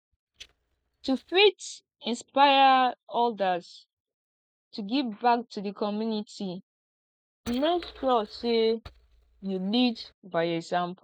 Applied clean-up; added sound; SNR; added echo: neural mask model DeepFilterNet 3.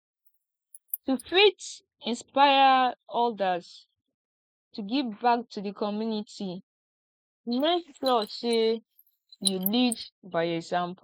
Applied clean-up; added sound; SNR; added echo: neural mask model Resemble Enhance denoiser.